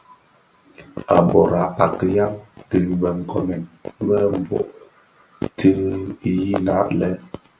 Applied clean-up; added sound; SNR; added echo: none; none; none; none.